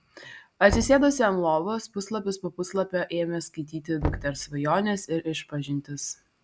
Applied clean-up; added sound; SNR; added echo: none; Knock; 11 dB; none.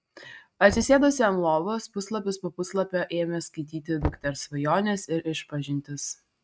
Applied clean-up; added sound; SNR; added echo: neural mask model RNNoise.